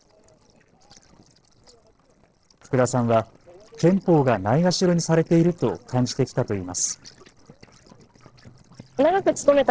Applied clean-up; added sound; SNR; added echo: neural separator model SepFormer DNS4.